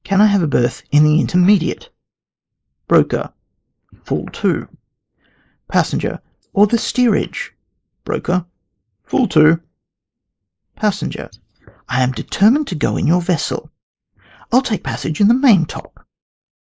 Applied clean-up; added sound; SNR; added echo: neural mask model Resemble Enhance denoiser.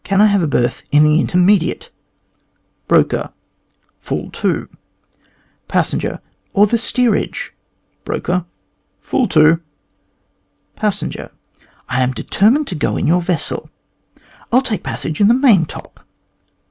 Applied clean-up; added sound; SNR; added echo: none; none; none; none.